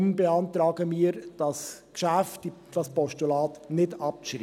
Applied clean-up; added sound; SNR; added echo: none; none; none; none.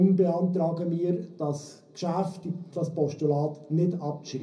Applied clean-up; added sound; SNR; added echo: none; none; none; reverberation time 0.4 s.